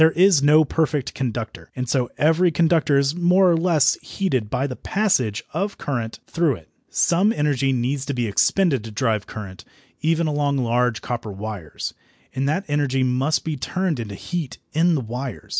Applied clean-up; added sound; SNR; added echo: none; none; none; none.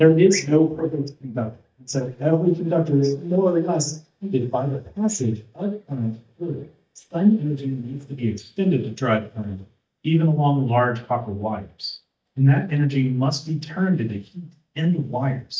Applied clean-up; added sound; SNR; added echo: neural mask model DeepFilterNet 3.